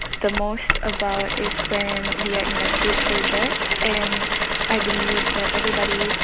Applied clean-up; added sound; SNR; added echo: none; Mechanisms; -3 dB; none.